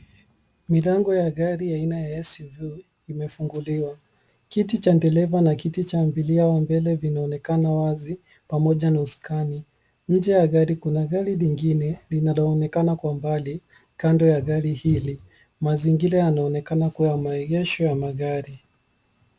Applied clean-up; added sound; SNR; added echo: none; none; none; none.